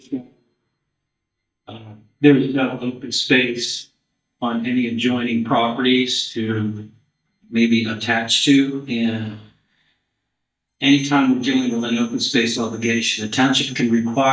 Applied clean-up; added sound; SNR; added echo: neural mask model DeepFilterNet 3.